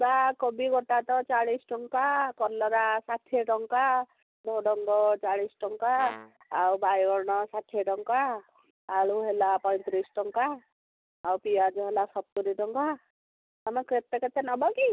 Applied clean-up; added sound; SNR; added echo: none; Brass instrument; 16 dB; none.